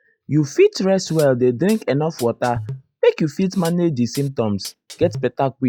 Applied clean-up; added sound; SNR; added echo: classical method log-MMSE.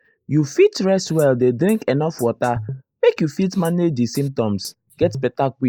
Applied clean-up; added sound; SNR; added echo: neural mask model Resemble Enhance denoiser.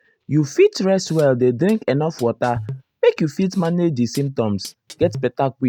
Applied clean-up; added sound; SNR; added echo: neural mask model RNNoise.